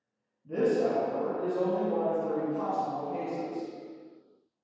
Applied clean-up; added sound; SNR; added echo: none; none; none; reverberation time 2.1 s.